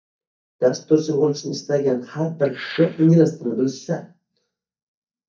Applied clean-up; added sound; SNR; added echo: neural mask model DeepFilterNet 3.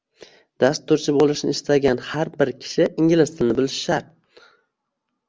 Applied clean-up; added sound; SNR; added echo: none; none; none; none.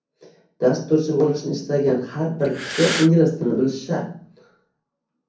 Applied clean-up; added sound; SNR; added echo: none; Breathing; 7 dB; reverberation time 0.6 s.